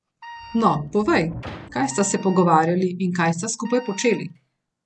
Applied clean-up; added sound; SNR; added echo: none; Wind instrument, woodwind instrument + Sliding door; 18 dB; none.